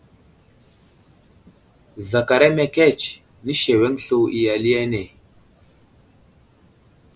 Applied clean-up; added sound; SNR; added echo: none; none; none; none.